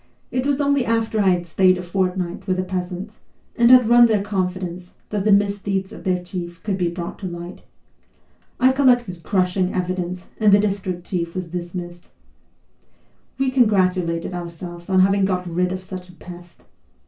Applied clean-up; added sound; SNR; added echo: none; none; none; reverberation time 0.2 s.